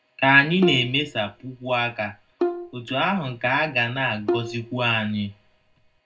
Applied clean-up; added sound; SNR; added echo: none; Bowed string instrument; 8 dB; reverberation time 0.3 s.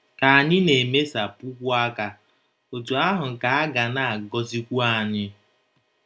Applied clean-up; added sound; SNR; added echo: none; none; none; none.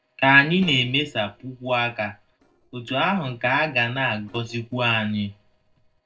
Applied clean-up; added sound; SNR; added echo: neural separator model SepFormer DNS4.